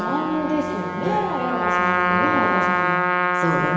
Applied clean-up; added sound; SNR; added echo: none; Trumpet; -3 dB; reverberation time 1.2 s.